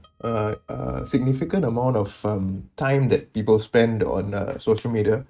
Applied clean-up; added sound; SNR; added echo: neural mask model RNNoise.